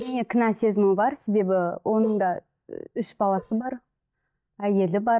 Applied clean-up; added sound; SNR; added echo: neural mask model DeepFilterNet 3.